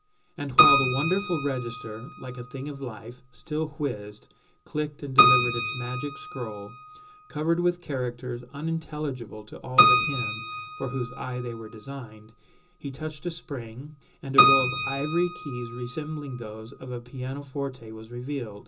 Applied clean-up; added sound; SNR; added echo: none; Keyboard (musical); -4 dB; reverberation time 0.2 s.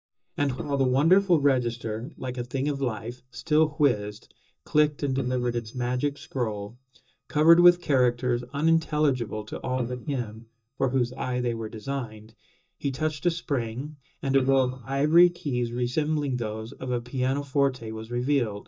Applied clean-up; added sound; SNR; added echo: neural mask model DeepFilterNet 3.